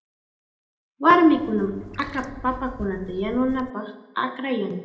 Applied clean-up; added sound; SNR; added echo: none; Trickle, dribble / Chirp, tweet; 16 dB; reverberation time 0.8 s.